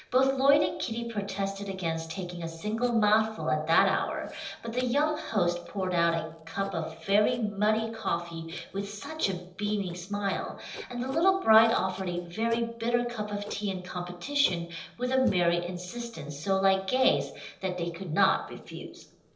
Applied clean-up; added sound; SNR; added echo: neural separator model SepFormer DNS4.